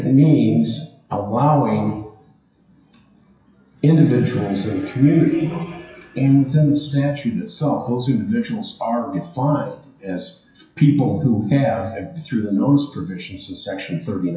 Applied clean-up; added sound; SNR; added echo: classical method WPE with log-MMSE.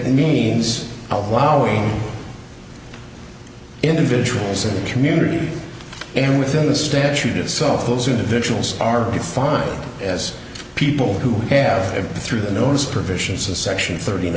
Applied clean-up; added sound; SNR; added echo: none; none; none; none.